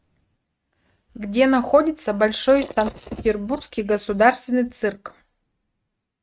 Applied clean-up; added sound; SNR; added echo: neural mask model RNNoise.